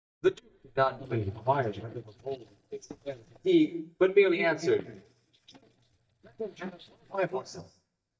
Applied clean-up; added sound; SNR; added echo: neural mask model DeepFilterNet 3.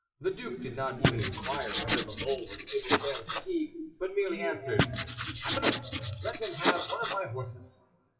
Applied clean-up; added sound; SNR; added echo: classical method WPE with log-MMSE.